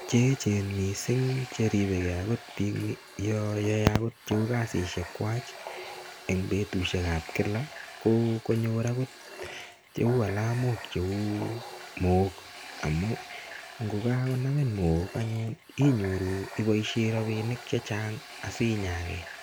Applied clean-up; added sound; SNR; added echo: none; Water tap, faucet; 15 dB; none.